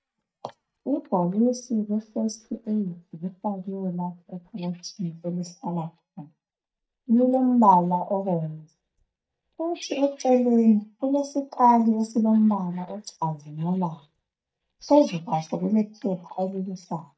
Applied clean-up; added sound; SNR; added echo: neural mask model DeepFilterNet 3.